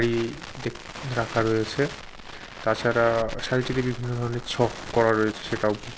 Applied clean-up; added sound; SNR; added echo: none; Crackle; 11 dB; none.